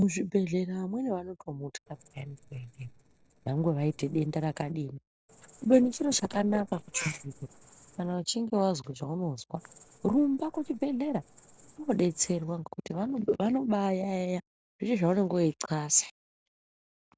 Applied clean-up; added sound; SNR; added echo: neural separator model SepFormer DNS4.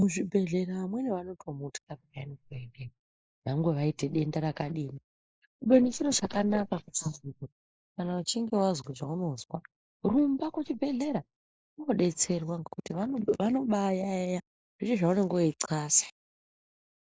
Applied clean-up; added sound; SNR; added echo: neural mask model Resemble Enhance denoiser.